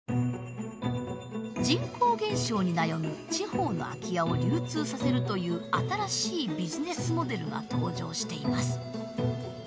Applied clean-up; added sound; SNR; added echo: none; none; none; none.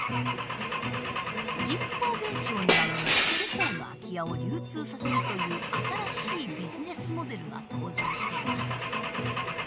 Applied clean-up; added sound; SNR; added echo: none; Glass / Engine / Car; -3 dB; none.